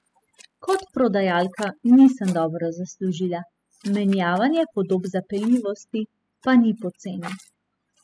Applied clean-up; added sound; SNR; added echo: classical method spectral subtraction.